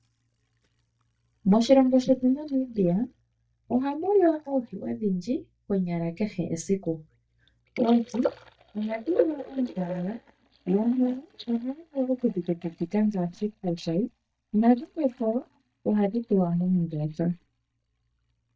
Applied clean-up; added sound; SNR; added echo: neural mask model DeepFilterNet 3.